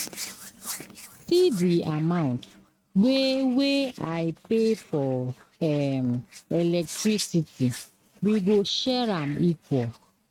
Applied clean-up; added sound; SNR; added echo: neural mask model RNNoise.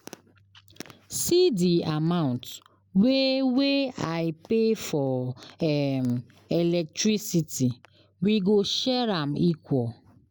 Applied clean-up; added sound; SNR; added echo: none; none; none; none.